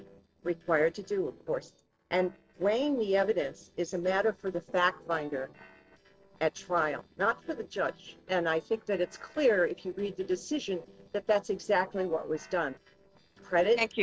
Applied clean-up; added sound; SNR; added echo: neural separator model SepFormer DNS4.